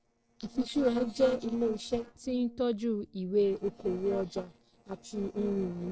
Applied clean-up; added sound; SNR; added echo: neural separator model SepFormer DNS4.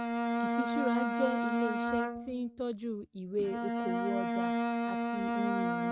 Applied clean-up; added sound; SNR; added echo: neural mask model RNNoise.